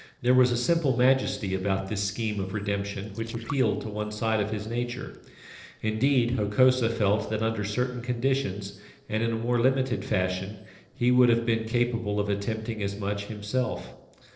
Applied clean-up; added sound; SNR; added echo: neural separator model SepFormer DNS4.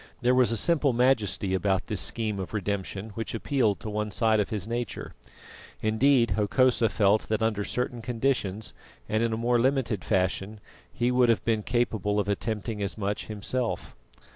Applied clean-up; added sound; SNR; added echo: none; none; none; none.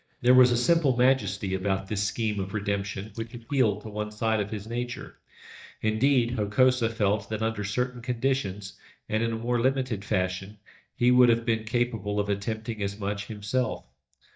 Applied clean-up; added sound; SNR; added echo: neural mask model DeepFilterNet 3.